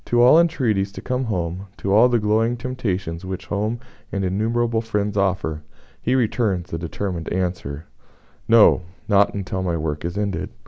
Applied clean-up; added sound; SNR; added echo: none; none; none; none.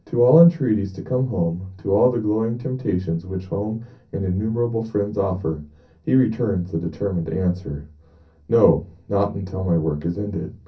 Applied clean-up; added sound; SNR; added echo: none; none; none; reverberation time 0.3 s.